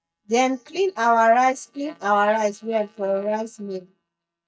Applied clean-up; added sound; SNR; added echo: neural mask model DeepFilterNet 3.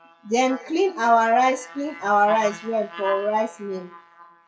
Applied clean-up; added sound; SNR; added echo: classical method WPE with log-MMSE.